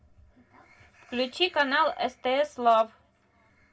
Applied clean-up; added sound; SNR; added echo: none; none; none; reverberation time 0.2 s.